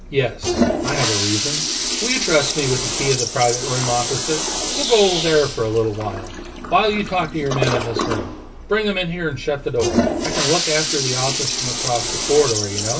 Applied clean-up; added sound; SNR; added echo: none; Toilet flush; 2 dB; reverberation time 0.1 s.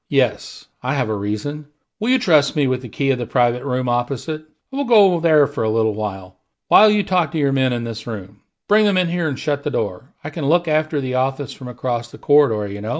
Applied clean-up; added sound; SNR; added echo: none; none; none; none.